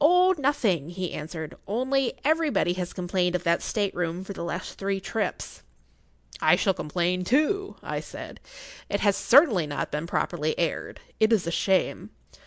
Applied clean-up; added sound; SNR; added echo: none; none; none; none.